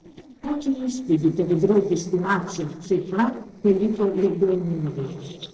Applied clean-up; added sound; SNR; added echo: neural separator model SepFormer DNS4.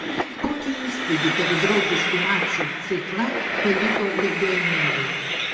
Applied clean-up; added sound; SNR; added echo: none; Train; -1 dB; reverberation time 1.5 s.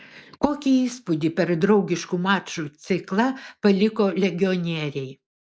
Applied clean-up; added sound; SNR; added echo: none; none; none; none.